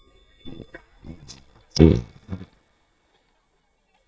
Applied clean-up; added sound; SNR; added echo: neural mask model DeepFilterNet 3.